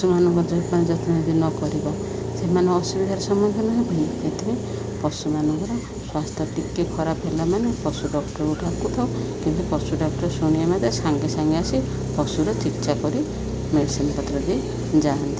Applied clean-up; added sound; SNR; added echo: none; none; none; none.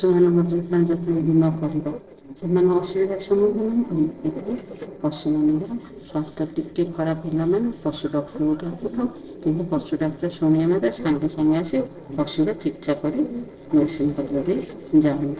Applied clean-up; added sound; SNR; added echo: neural separator model SepFormer DNS4.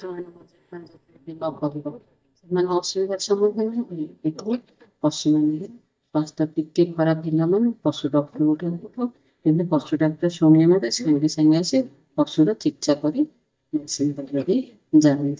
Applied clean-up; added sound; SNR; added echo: neural mask model DeepFilterNet 3.